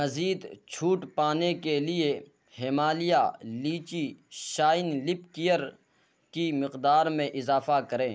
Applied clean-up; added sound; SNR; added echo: none; none; none; none.